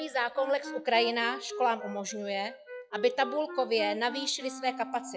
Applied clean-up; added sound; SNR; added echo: classical method log-MMSE.